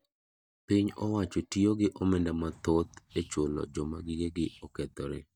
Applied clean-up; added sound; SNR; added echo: neural mask model DeepFilterNet 3.